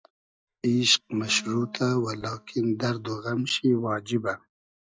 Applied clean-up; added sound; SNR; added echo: classical method log-MMSE.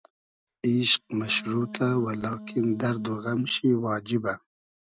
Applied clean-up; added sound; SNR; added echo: neural mask model RNNoise.